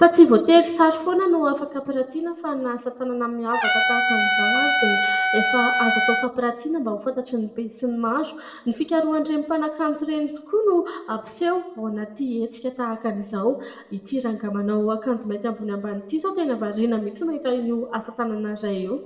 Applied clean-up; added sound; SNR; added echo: none; Trumpet; -2 dB; reverberation time 0.8 s.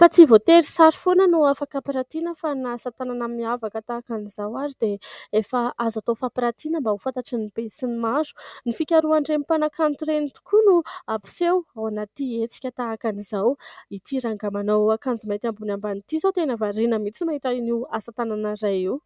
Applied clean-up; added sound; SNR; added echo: none; none; none; none.